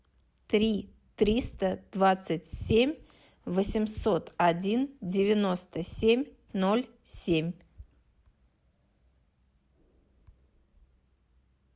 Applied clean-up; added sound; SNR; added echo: none; none; none; none.